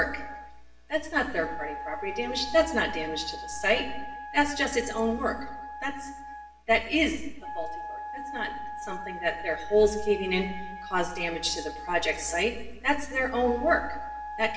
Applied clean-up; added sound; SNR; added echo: none; Wind instrument, woodwind instrument; 11 dB; reverberation time 0.8 s.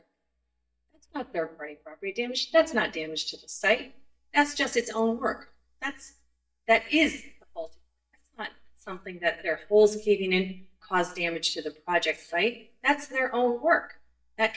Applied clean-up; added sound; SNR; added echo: neural mask model DeepFilterNet 3.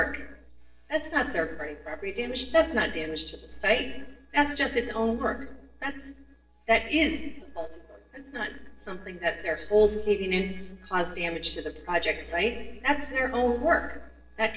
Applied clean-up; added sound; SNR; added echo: neural separator model SepFormer DNS4.